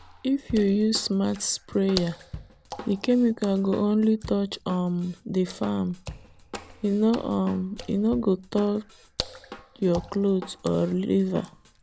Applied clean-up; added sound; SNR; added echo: none; Drum / Drum kit + Water / Splash, splatter; 16 dB; none.